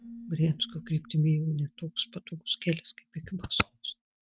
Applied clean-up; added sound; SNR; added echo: neural mask model RNNoise.